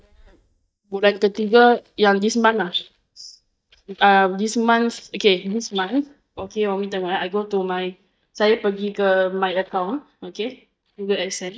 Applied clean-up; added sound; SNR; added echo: neural mask model DeepFilterNet 3.